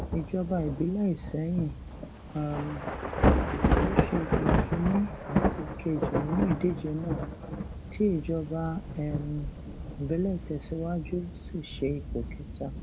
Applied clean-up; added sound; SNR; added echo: none; Thunder / Rain; -1 dB; none.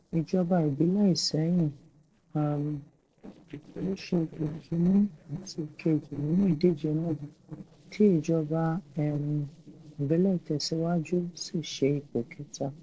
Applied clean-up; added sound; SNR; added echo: neural separator model SepFormer DNS4.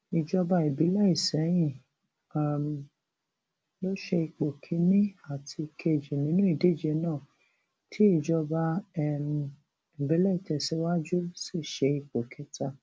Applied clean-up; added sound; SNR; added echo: none; none; none; none.